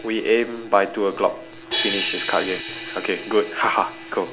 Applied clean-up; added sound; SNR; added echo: none; Crash cymbal; 9 dB; none.